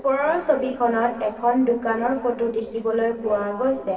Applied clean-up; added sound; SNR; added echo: neural separator model SepFormer DNS4.